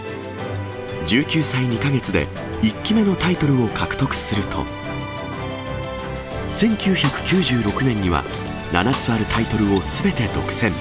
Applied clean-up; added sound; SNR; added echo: none; Snare drum; 13 dB; none.